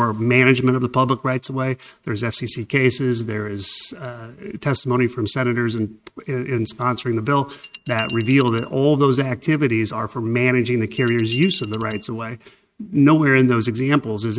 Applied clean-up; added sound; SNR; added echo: neural mask model RNNoise.